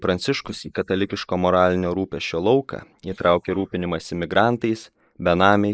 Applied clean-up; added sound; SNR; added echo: neural mask model Resemble Enhance denoiser.